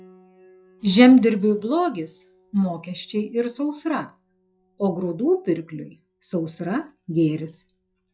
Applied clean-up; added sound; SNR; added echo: classical method log-MMSE.